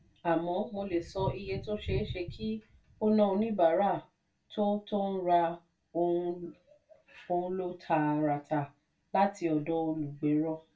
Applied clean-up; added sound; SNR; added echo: none; none; none; reverberation time 0.2 s.